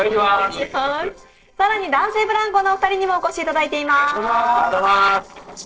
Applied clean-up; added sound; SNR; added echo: neural separator model SepFormer DNS4.